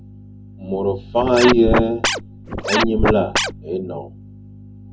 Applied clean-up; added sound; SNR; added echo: none; Scratching (performance technique); 0 dB; reverberation time 0.3 s.